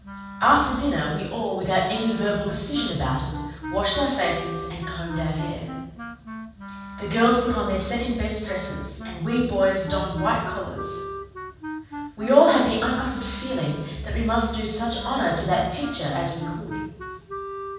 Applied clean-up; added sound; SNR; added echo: none; Wind instrument, woodwind instrument; 12 dB; reverberation time 1.2 s.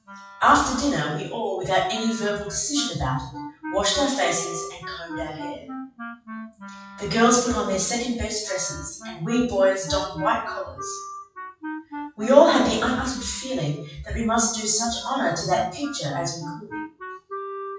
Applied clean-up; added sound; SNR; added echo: classical method WPE with log-MMSE.